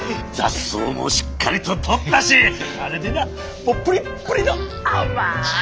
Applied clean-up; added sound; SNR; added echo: none; none; none; none.